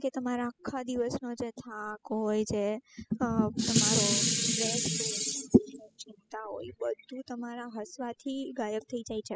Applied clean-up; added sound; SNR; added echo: classical method spectral subtraction.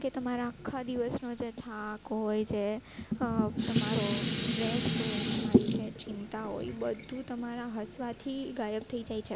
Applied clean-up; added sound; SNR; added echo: none; Dishes, pots, and pans; -3 dB; none.